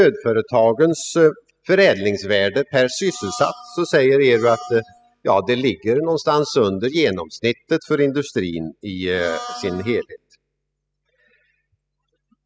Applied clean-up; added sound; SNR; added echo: classical method spectral subtraction.